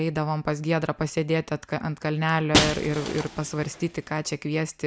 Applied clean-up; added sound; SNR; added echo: none; Shatter; 6 dB; none.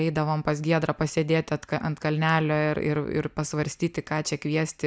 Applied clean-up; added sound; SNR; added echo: none; none; none; none.